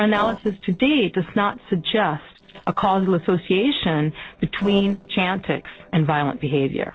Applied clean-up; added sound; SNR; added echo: neural separator model SepFormer DNS4.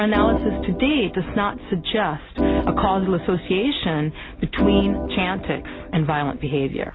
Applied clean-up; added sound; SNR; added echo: none; Organ; 4 dB; none.